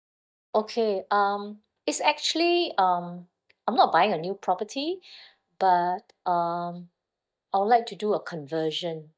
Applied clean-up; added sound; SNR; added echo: neural mask model DeepFilterNet 3.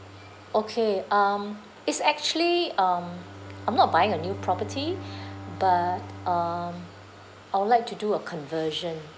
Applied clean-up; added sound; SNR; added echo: none; Bowed string instrument; 16 dB; none.